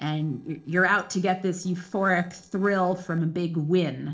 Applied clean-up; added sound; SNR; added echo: neural separator model SepFormer DNS4.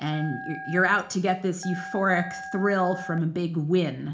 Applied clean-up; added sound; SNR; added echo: none; Telephone; 14 dB; reverberation time 0.4 s.